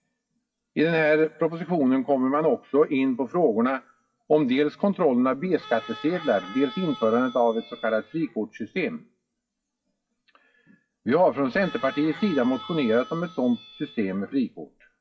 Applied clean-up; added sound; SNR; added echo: classical method WPE with log-MMSE.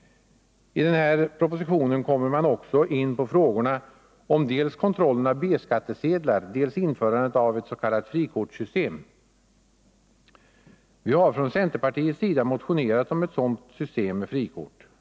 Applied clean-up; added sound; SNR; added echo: none; none; none; none.